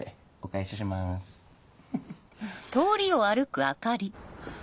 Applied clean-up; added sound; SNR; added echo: none; none; none; none.